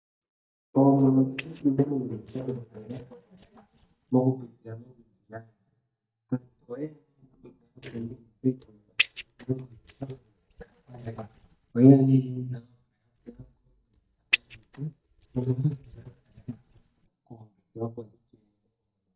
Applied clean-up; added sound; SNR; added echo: neural mask model DeepFilterNet 3.